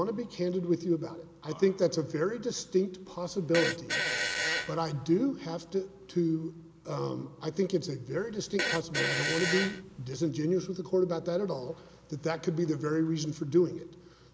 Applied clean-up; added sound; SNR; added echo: none; Fart; 3 dB; none.